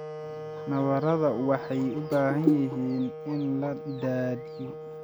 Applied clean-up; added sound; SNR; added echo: none; Wind instrument, woodwind instrument; 10 dB; none.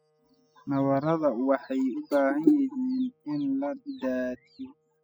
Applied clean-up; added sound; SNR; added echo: classical method spectral subtraction.